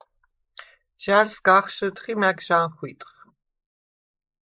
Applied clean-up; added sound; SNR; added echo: neural mask model Resemble Enhance denoiser.